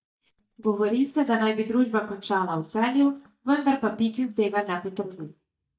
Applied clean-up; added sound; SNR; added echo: neural mask model DeepFilterNet 3.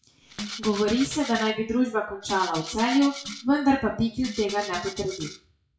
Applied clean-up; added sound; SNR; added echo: classical method WPE with log-MMSE.